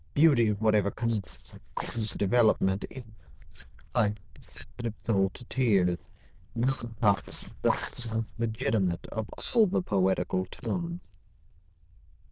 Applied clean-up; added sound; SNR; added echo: neural diffusion model UNIVERSE++.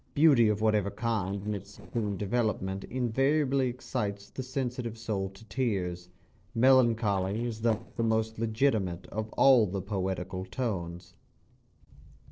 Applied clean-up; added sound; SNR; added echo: neural separator model SepFormer DNS4.